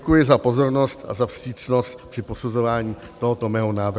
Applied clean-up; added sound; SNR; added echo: none; none; none; none.